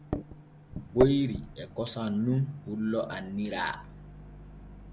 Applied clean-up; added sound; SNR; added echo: none; Microwave oven; 8 dB; none.